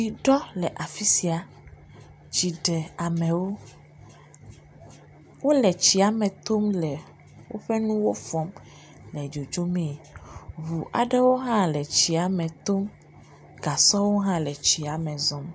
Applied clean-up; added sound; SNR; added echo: none; none; none; none.